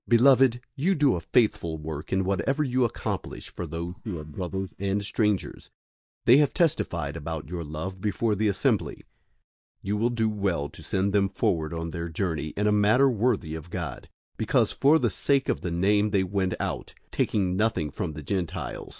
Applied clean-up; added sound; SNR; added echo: neural mask model DeepFilterNet 3.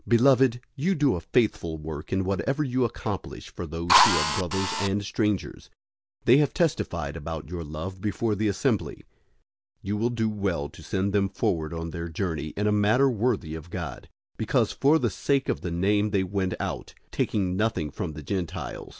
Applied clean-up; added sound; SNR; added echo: none; Drill; -3 dB; none.